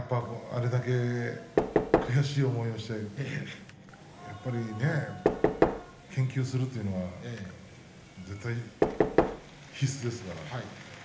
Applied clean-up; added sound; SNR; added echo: none; Knock / Wood; 0 dB; reverberation time 0.8 s.